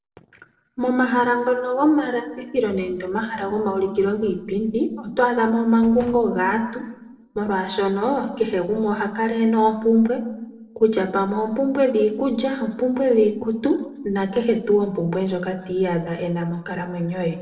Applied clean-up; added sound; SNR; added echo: neural separator model SepFormer DNS4.